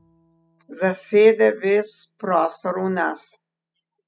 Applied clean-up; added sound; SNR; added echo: classical method spectral subtraction.